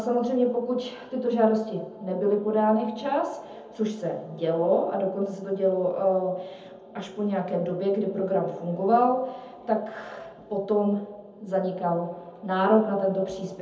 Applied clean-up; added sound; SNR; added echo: none; none; none; reverberation time 0.6 s.